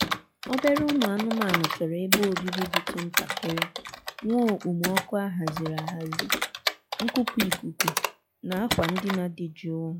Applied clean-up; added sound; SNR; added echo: classical method log-MMSE.